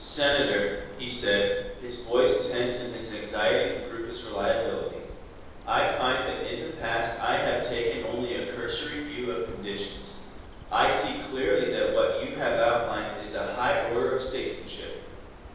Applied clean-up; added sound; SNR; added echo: none; Bird; 16 dB; reverberation time 1.3 s.